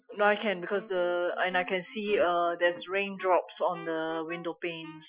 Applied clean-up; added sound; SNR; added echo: classical method Wiener filter.